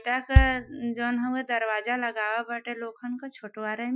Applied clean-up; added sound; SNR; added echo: classical method Wiener filter.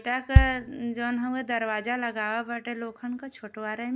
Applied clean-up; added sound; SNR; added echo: none; Bass drum; -4 dB; none.